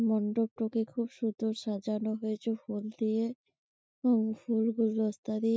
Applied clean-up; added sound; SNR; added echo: none; none; none; none.